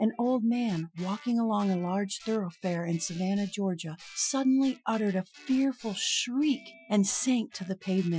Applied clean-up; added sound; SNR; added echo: classical method Wiener filter.